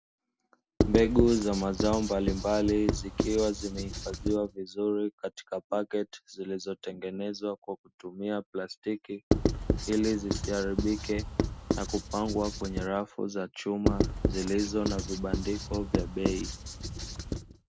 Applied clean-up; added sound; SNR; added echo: none; Writing; 0 dB; none.